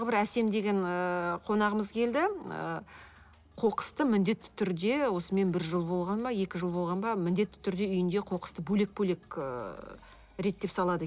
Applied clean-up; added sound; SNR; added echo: none; none; none; none.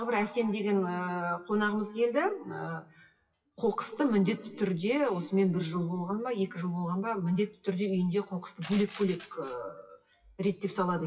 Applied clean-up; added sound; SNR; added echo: classical method WPE with log-MMSE.